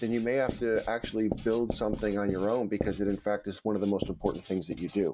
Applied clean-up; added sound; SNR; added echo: none; Writing; 9 dB; none.